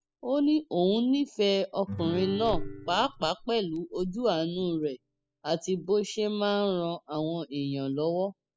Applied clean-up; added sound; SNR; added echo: classical method spectral subtraction.